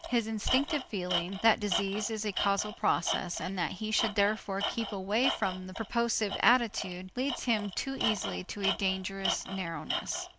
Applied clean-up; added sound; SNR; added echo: none; Tools; 6 dB; none.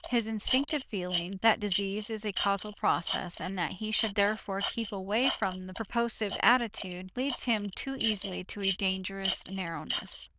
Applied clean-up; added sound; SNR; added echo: neural diffusion model UNIVERSE++.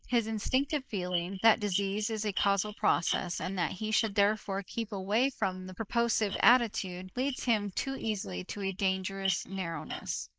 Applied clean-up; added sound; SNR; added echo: neural mask model Resemble Enhance denoiser.